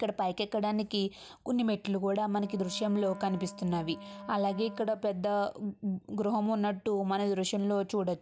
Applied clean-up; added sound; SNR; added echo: none; Wind instrument, woodwind instrument; 16 dB; none.